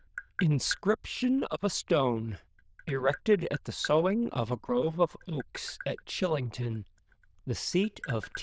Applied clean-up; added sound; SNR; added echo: neural diffusion model UNIVERSE++.